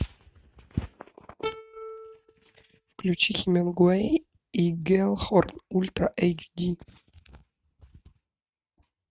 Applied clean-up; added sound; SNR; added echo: neural mask model RNNoise.